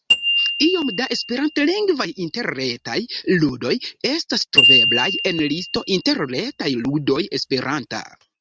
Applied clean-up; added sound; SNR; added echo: neural mask model RNNoise.